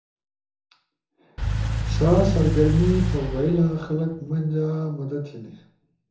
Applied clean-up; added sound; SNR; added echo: none; Engine / Car; 1 dB; reverberation time 0.6 s.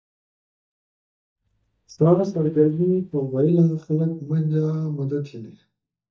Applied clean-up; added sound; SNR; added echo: neural mask model DeepFilterNet 3.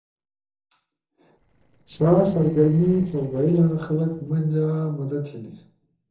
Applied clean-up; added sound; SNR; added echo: neural separator model SepFormer DNS4.